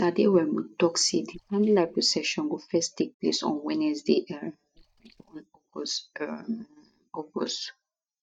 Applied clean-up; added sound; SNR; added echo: neural mask model DeepFilterNet 3.